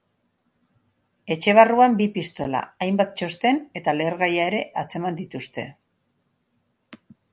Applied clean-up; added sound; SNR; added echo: none; none; none; none.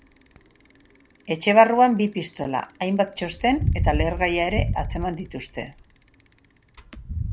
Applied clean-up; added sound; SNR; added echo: none; Bicycle; 6 dB; none.